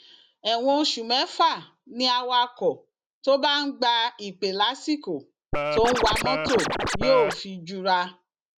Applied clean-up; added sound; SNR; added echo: none; Scratching (performance technique); 1 dB; none.